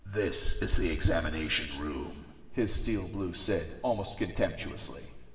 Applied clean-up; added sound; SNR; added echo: none; none; none; reverberation time 2.0 s.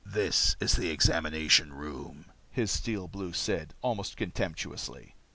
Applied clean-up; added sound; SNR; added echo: none; none; none; none.